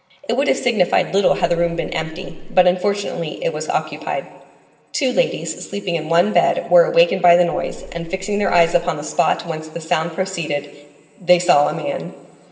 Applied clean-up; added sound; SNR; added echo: none; Wind; 14 dB; reverberation time 1.9 s.